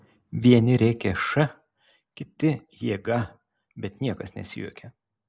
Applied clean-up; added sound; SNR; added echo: none; none; none; none.